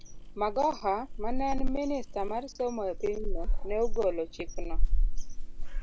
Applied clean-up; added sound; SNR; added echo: none; Meow / Purr; -5 dB; none.